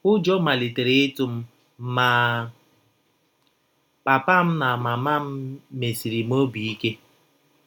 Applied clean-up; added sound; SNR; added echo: none; none; none; none.